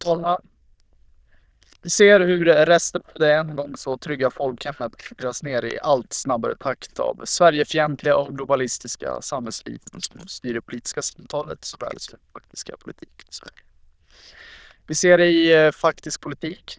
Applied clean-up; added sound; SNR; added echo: neural diffusion model UNIVERSE++.